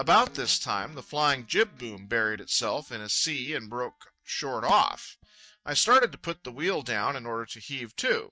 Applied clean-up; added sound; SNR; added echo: neural mask model DeepFilterNet 3.